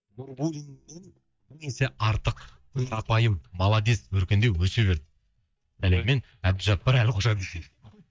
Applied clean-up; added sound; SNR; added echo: neural mask model DeepFilterNet 3.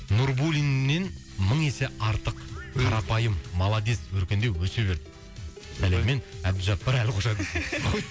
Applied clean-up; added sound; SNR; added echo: none; Plucked string instrument; 19 dB; none.